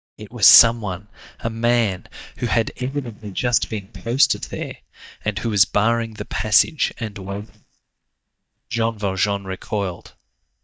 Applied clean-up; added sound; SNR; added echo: neural mask model DeepFilterNet 3.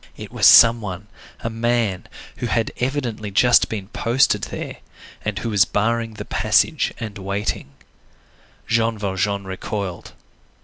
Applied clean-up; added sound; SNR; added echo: none; none; none; none.